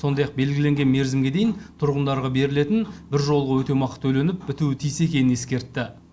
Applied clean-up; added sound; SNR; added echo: none; none; none; none.